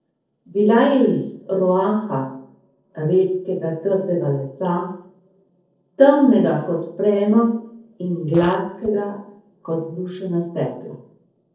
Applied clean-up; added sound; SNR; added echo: neural separator model SepFormer DNS4.